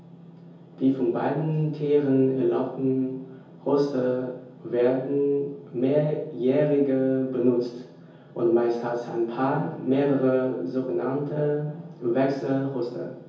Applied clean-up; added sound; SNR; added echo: none; none; none; reverberation time 0.7 s.